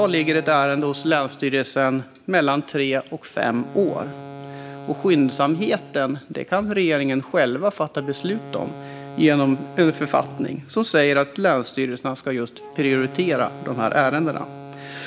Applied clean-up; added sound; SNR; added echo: none; Wind instrument, woodwind instrument; 17 dB; none.